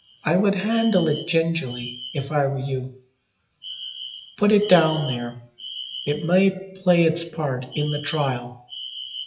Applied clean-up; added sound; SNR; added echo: classical method WPE with log-MMSE.